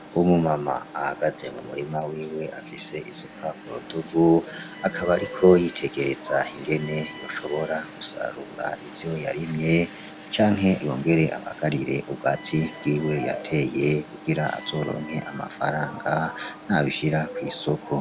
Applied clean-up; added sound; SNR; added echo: none; Alarm; 16 dB; none.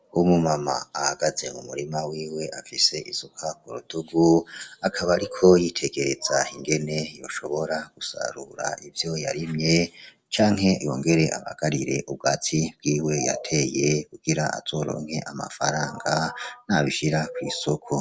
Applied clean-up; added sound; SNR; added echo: none; none; none; none.